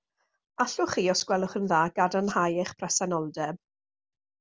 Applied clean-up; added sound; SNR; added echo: none; none; none; none.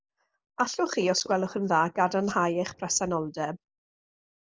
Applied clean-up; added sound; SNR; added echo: neural mask model Resemble Enhance denoiser.